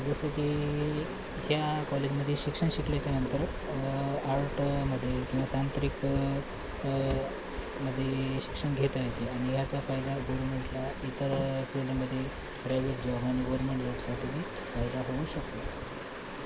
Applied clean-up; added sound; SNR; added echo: none; none; none; none.